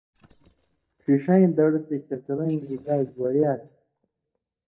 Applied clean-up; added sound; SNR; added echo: neural mask model DeepFilterNet 3.